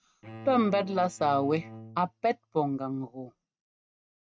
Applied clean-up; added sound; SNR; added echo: neural mask model RNNoise.